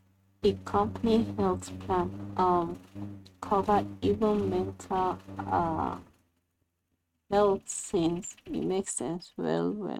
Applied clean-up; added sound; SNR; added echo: neural mask model RNNoise.